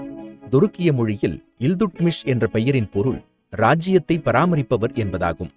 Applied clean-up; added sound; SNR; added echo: neural mask model RNNoise.